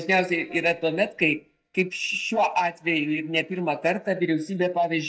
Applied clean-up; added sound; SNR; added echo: neural mask model DeepFilterNet 3.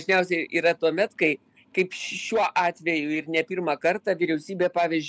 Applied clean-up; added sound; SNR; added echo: none; none; none; none.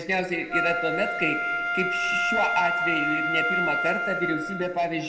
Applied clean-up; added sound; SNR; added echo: none; Wind instrument, woodwind instrument; -1 dB; reverberation time 1.5 s.